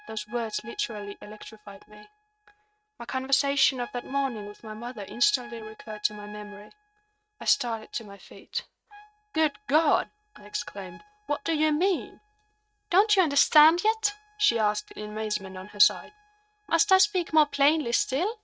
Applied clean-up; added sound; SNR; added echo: neural mask model RNNoise.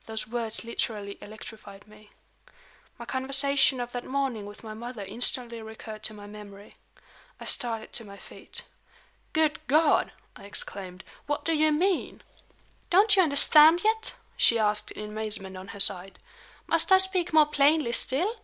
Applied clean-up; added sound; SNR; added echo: none; none; none; none.